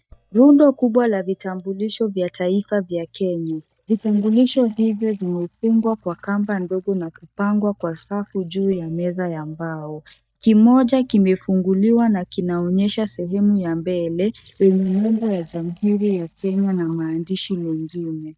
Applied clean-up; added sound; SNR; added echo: neural mask model DeepFilterNet 3.